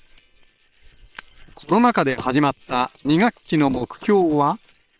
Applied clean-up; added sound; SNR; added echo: neural separator model SepFormer WHAM!.